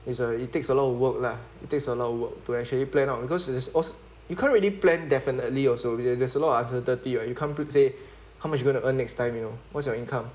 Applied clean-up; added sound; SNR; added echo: none; none; none; none.